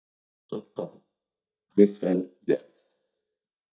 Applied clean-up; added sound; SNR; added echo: neural mask model DeepFilterNet 3.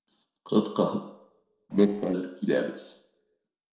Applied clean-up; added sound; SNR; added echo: neural separator model SepFormer DNS4.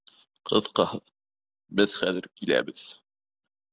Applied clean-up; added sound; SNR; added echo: none; none; none; none.